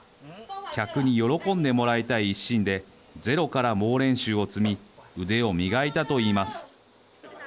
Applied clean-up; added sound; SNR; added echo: none; none; none; none.